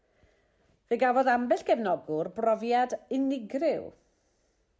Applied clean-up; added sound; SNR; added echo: none; none; none; none.